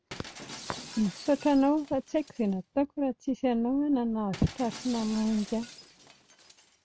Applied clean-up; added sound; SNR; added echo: none; Shatter; 18 dB; none.